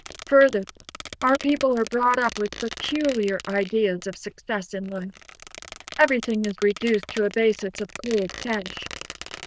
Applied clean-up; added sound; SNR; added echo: neural diffusion model UNIVERSE++.